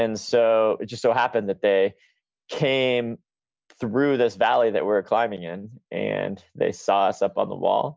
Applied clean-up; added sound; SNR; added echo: none; none; none; none.